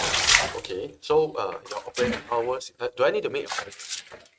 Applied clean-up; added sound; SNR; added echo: neural mask model RNNoise.